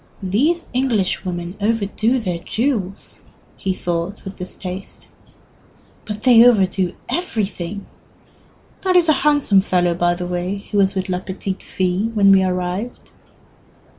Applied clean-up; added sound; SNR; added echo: none; none; none; none.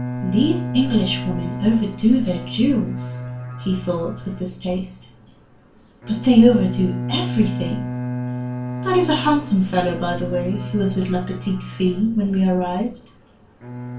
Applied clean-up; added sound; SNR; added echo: none; Bowed string instrument; 8 dB; reverberation time 0.3 s.